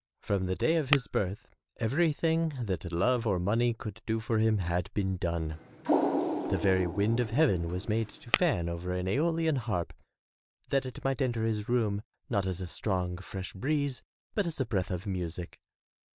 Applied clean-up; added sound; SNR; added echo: none; Tap / Glass + Water; 4 dB; none.